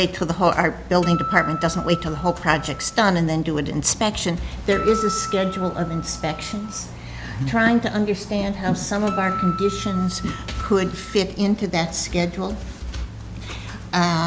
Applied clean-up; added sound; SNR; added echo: none; Acoustic guitar; 9 dB; none.